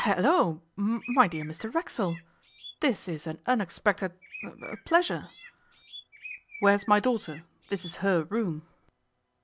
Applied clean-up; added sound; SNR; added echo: none; Bird; 18 dB; none.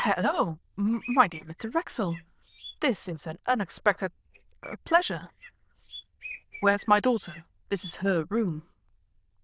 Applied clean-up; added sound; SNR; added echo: neural diffusion model UNIVERSE++.